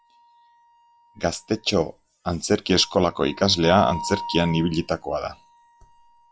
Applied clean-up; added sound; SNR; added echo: classical method log-MMSE.